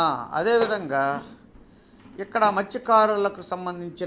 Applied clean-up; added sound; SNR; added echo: none; none; none; none.